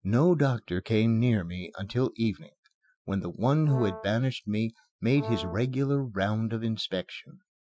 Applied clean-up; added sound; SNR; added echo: classical method Wiener filter.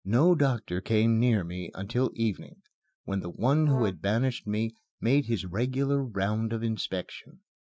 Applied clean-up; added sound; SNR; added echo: neural mask model DeepFilterNet 3.